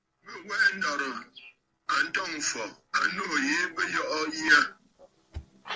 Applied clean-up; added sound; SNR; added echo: neural separator model SepFormer DNS4.